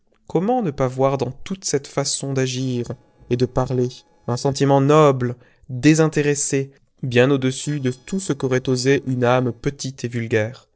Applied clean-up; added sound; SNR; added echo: neural separator model SepFormer DNS4.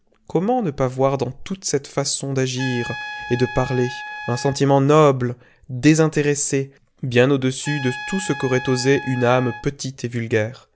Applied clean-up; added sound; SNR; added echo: none; Trumpet; 15 dB; none.